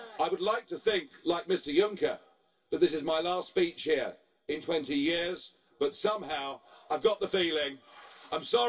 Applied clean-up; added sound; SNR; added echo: none; none; none; reverberation time 0.1 s.